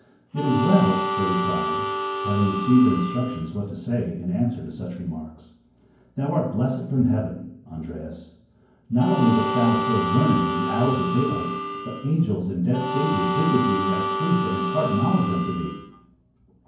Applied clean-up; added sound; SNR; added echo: none; Harmonica; 4 dB; reverberation time 0.9 s.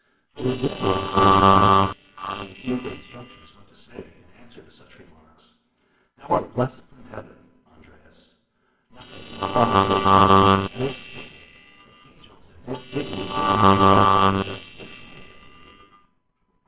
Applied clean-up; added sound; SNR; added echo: neural separator model SepFormer WHAMR!.